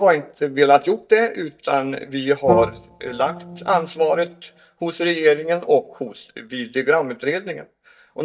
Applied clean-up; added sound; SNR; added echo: neural mask model DeepFilterNet 3.